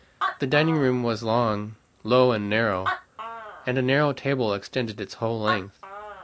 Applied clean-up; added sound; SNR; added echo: none; Animal; 11 dB; none.